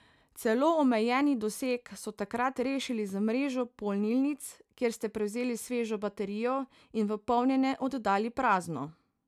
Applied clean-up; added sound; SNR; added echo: none; none; none; none.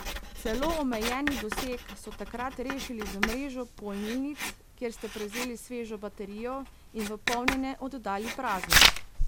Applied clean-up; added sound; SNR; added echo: none; Writing; -3 dB; none.